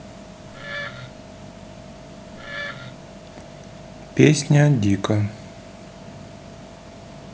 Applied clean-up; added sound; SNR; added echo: none; Wood; 11 dB; none.